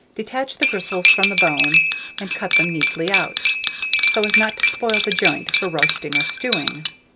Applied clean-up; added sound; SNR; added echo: none; Cutlery, silverware; -5 dB; none.